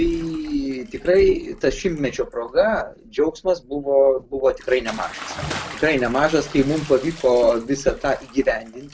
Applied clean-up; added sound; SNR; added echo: none; Bathtub (filling or washing) / Splash, splatter; 18 dB; none.